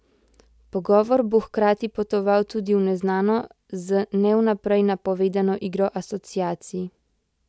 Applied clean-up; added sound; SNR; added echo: none; none; none; none.